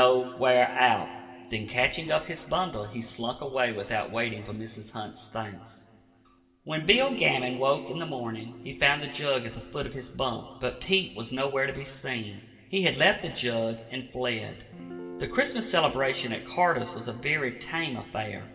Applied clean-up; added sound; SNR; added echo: none; Guitar; 18 dB; reverberation time 1.5 s.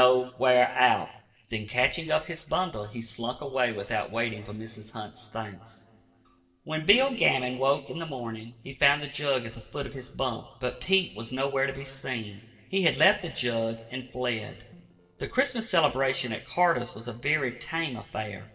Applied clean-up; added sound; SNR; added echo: neural separator model SepFormer DNS4.